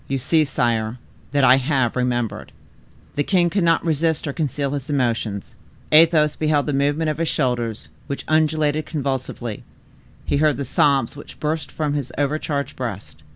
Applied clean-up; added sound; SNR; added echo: none; none; none; none.